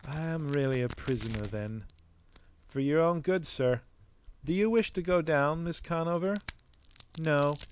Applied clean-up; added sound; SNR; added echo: none; Crack; 19 dB; none.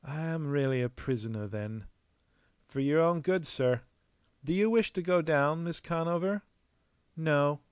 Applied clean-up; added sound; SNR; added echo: none; none; none; none.